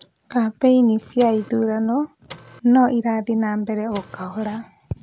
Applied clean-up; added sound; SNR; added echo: none; Printer; 19 dB; none.